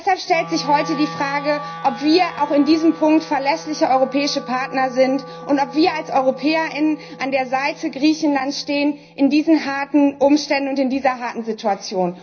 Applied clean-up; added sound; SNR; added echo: none; Wind instrument, woodwind instrument; 17 dB; reverberation time 0.5 s.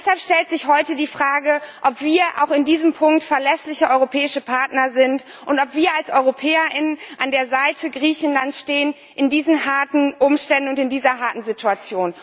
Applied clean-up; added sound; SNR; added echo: none; none; none; none.